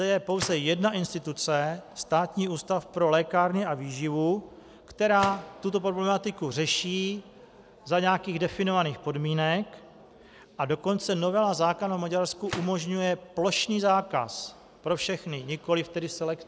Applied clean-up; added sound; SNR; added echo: none; Gunshot, gunfire; 19 dB; none.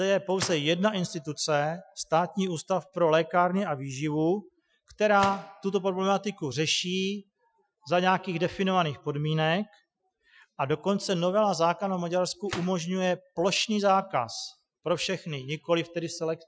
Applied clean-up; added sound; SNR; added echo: classical method Wiener filter.